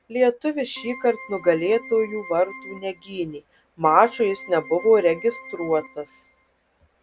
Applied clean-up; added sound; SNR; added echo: none; Keyboard (musical); 17 dB; none.